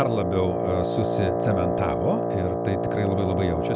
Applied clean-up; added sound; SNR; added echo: none; Wind instrument, woodwind instrument; -1 dB; none.